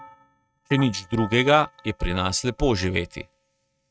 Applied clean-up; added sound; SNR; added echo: neural mask model RNNoise.